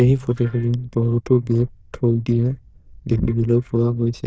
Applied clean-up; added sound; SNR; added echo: neural diffusion model UNIVERSE++.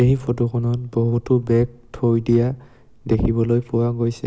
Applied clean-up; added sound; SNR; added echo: none; none; none; none.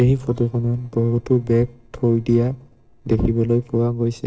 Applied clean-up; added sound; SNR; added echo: neural separator model SepFormer DNS4.